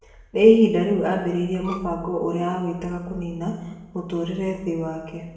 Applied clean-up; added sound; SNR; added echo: none; Bowed string instrument; 17 dB; reverberation time 0.8 s.